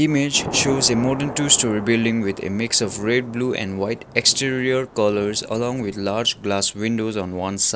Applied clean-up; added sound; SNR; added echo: none; Thunder / Rain; 14 dB; none.